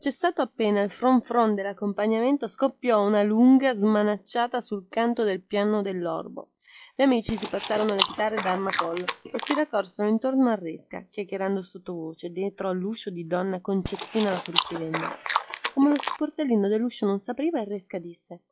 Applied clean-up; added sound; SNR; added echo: classical method log-MMSE.